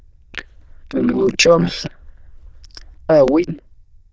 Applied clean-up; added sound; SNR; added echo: neural diffusion model UNIVERSE++.